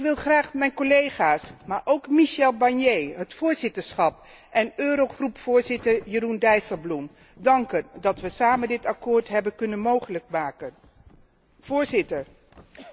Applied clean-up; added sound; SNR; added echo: none; none; none; none.